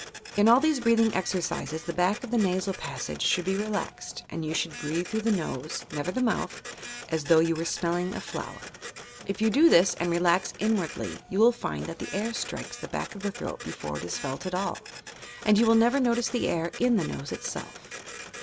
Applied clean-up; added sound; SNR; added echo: none; Printer; 14 dB; none.